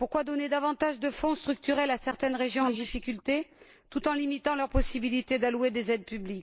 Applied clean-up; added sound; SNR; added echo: neural mask model Resemble Enhance denoiser.